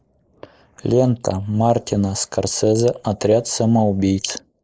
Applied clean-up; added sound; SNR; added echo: neural mask model Resemble Enhance denoiser.